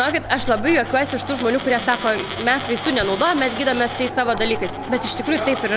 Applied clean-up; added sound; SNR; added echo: none; Coin (dropping); 13 dB; none.